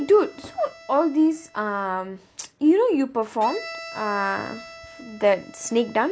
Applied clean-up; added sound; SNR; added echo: none; Bowed string instrument; 19 dB; none.